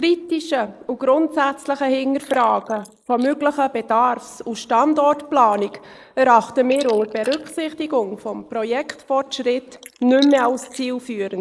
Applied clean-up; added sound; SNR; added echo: neural mask model Resemble Enhance denoiser.